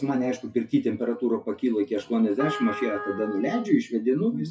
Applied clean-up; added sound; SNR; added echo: classical method WPE with log-MMSE.